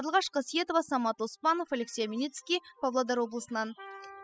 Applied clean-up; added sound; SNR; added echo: classical method spectral subtraction.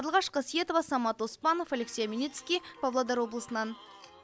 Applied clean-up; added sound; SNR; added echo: none; none; none; none.